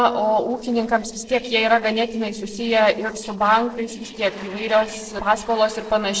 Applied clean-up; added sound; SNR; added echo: neural separator model SepFormer DNS4.